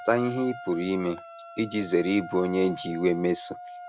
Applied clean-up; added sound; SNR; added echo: none; Wind instrument, woodwind instrument; 14 dB; none.